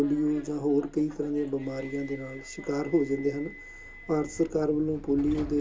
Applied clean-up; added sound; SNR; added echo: none; Subway, metro, underground; 16 dB; reverberation time 0.2 s.